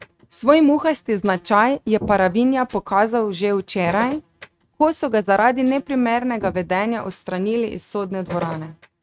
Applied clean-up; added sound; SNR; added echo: neural mask model RNNoise.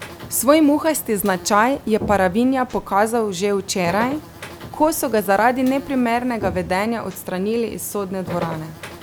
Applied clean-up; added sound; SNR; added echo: none; Buzz; 15 dB; none.